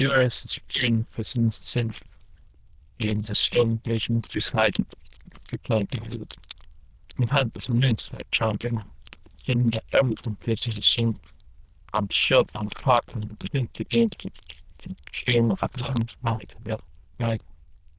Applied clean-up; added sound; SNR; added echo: neural diffusion model UNIVERSE++.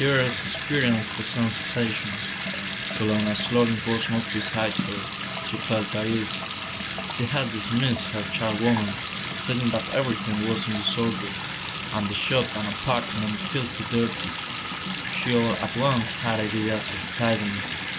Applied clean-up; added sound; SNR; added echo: none; Bathtub (filling or washing) / Sink (filling or washing) / Water tap, faucet; 4 dB; none.